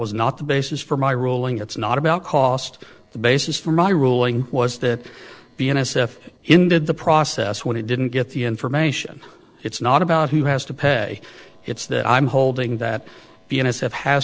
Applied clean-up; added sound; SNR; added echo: neural separator model SepFormer DNS4.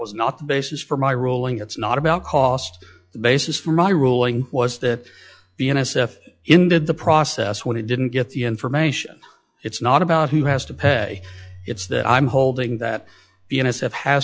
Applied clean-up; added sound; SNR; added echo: classical method log-MMSE.